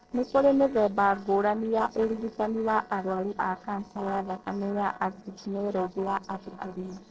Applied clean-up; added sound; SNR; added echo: neural separator model SepFormer DNS4.